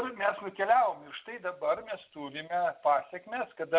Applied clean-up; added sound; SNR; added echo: none; none; none; none.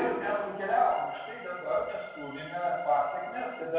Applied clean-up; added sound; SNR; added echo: none; Organ; 16 dB; reverberation time 1.2 s.